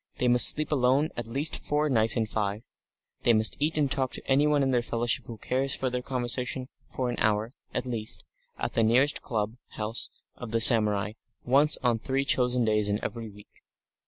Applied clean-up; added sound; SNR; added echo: none; none; none; none.